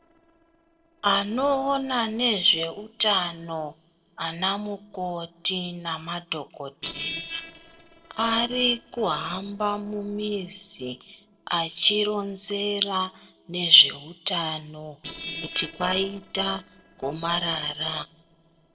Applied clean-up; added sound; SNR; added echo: neural separator model SepFormer DNS4.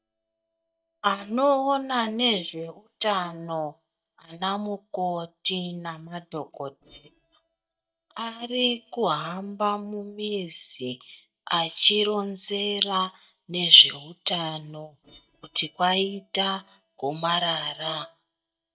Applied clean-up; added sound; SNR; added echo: neural mask model DeepFilterNet 3.